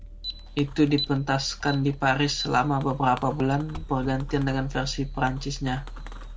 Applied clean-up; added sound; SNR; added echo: none; Alarm + Fireworks; 11 dB; none.